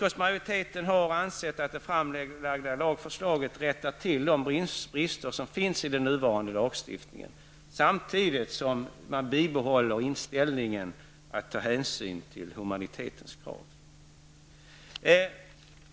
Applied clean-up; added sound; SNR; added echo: none; none; none; none.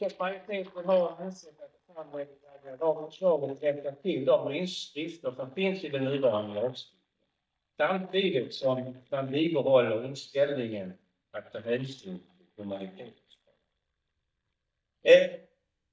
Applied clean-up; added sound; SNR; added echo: neural mask model DeepFilterNet 3.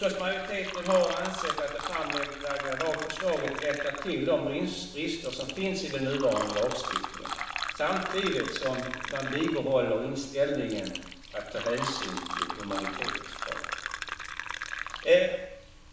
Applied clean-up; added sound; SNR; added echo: none; Fill (with liquid); 7 dB; reverberation time 0.9 s.